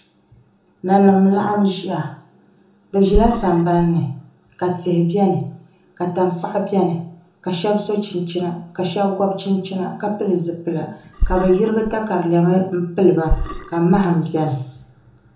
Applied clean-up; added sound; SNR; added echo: none; Burping, eructation; 4 dB; reverberation time 0.6 s.